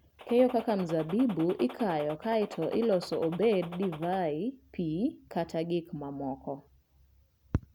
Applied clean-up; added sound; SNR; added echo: none; Gunshot, gunfire; 14 dB; none.